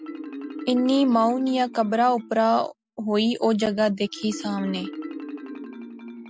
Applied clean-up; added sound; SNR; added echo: none; Marimba, xylophone; 13 dB; none.